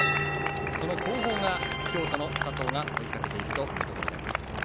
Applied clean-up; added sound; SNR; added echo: none; Bell; 4 dB; none.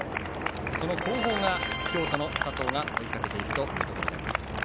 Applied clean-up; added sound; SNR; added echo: none; none; none; none.